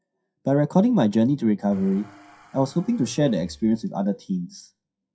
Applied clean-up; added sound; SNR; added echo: classical method WPE with log-MMSE.